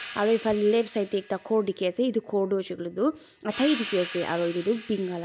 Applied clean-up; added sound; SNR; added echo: none; Cymbal; 13 dB; none.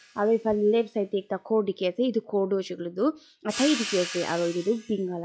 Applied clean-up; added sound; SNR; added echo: classical method log-MMSE.